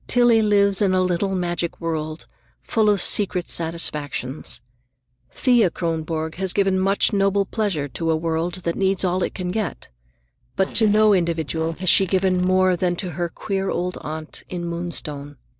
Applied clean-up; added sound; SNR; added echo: neural separator model SepFormer DNS4.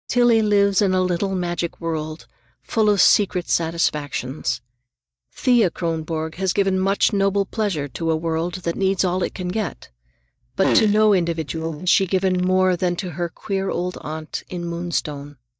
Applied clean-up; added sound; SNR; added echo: neural mask model DeepFilterNet 3.